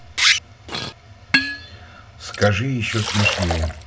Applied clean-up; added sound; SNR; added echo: none; Liquid; 0 dB; reverberation time 0.4 s.